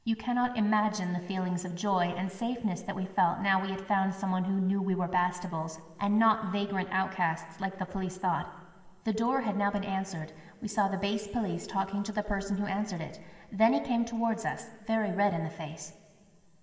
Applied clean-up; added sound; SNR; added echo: none; none; none; reverberation time 2.2 s.